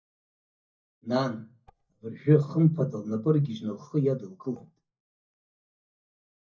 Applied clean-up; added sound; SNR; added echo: neural mask model DeepFilterNet 3.